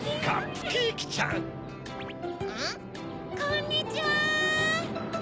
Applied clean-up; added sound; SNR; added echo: none; none; none; none.